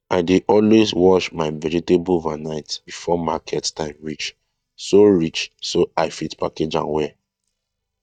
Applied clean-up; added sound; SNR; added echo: neural mask model DeepFilterNet 3.